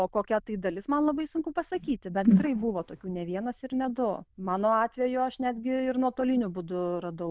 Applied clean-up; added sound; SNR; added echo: neural diffusion model UNIVERSE++.